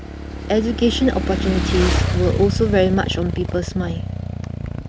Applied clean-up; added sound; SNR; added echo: none; Motorcycle / Engine; 2 dB; none.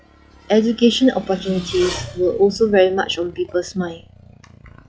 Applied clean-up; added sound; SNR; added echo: classical method log-MMSE.